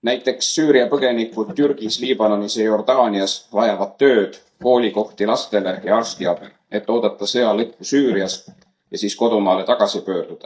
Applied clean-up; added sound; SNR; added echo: neural mask model DeepFilterNet 3.